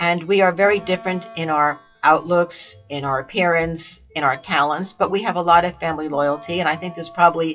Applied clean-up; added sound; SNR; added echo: classical method WPE with log-MMSE.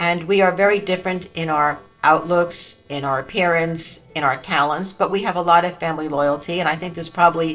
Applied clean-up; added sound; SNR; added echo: neural separator model SepFormer DNS4.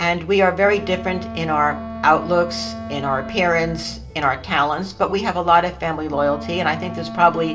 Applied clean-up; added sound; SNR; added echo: none; Wind instrument, woodwind instrument; 13 dB; reverberation time 0.4 s.